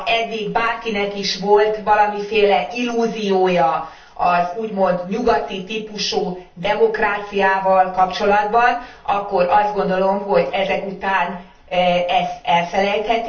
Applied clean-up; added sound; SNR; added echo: none; none; none; reverberation time 0.4 s.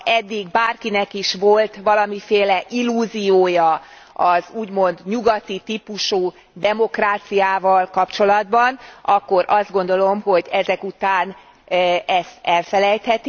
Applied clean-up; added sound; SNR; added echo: none; none; none; none.